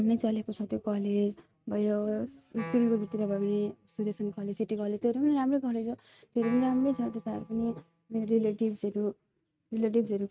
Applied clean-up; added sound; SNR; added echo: neural mask model RNNoise.